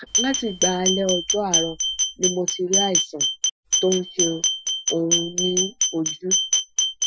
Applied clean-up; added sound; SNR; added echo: classical method Wiener filter.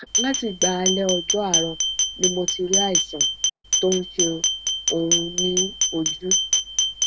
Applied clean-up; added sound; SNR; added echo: none; Glass; -3 dB; none.